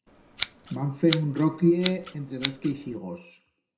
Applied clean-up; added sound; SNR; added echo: none; Scissors; 9 dB; reverberation time 0.5 s.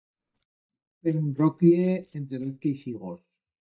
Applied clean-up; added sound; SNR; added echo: neural mask model DeepFilterNet 3.